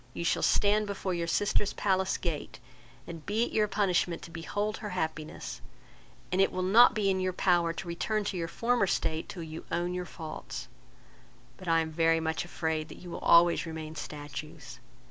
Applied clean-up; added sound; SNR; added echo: none; none; none; none.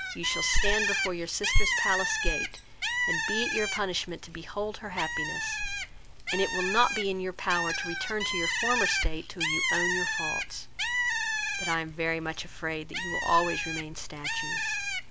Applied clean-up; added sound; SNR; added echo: none; Bird; 1 dB; none.